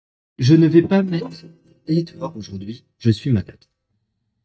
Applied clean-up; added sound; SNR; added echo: neural mask model DeepFilterNet 3.